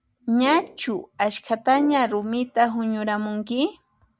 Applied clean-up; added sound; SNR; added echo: none; Brass instrument; 19 dB; none.